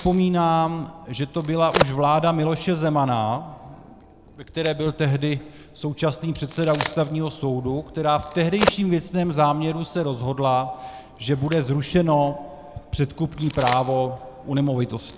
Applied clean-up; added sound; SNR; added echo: none; Crack; 11 dB; none.